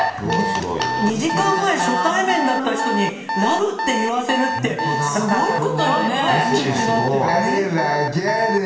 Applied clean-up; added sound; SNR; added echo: none; Alarm; 4 dB; reverberation time 1.4 s.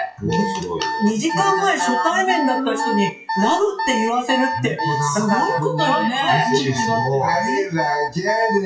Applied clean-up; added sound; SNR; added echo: classical method WPE with log-MMSE.